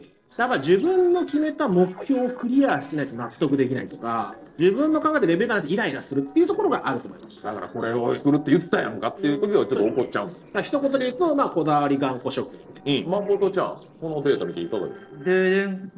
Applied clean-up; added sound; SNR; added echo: neural separator model SepFormer DNS4.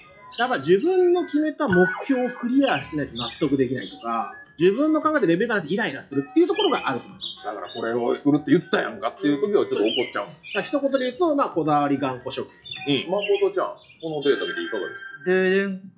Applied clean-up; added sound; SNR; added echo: classical method WPE with log-MMSE.